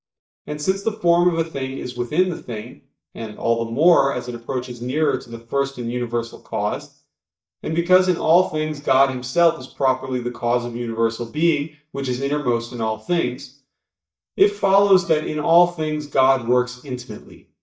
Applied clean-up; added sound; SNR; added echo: neural mask model DeepFilterNet 3.